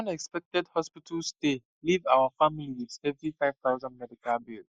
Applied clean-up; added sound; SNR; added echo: neural mask model Resemble Enhance denoiser.